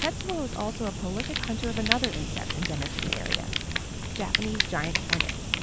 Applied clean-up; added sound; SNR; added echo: none; Fire; -3 dB; none.